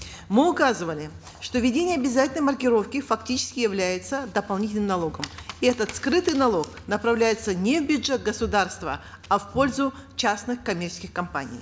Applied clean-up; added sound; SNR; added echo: none; none; none; none.